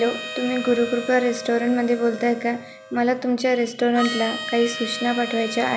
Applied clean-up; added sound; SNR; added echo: none; Harmonica; 11 dB; none.